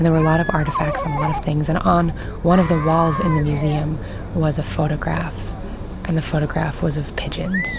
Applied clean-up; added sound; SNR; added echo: none; Chatter; 6 dB; none.